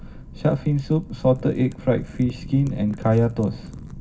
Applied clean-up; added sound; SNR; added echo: none; Wind / Fire; 14 dB; reverberation time 0.4 s.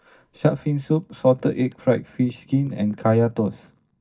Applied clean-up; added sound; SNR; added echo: neural mask model DeepFilterNet 3.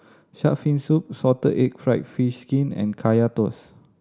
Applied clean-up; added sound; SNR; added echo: none; none; none; none.